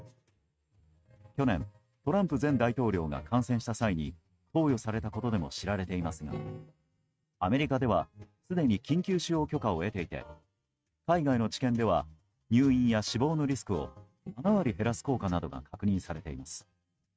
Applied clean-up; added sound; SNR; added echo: neural mask model RNNoise.